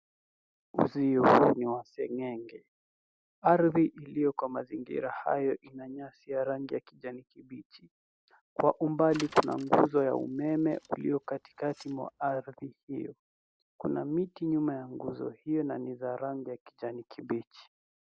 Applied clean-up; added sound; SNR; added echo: none; Bicycle; 20 dB; none.